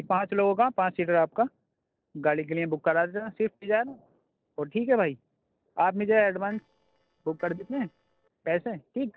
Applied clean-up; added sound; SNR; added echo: neural separator model SepFormer DNS4.